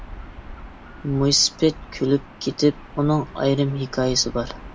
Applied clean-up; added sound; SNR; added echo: none; Gull, seagull / Ocean; 15 dB; none.